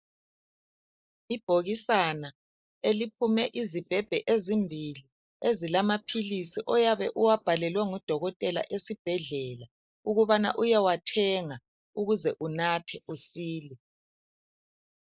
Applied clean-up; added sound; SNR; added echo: neural mask model Resemble Enhance denoiser.